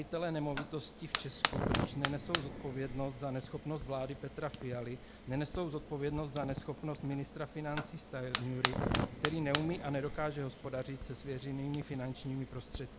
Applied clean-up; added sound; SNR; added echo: none; Fire; -4 dB; none.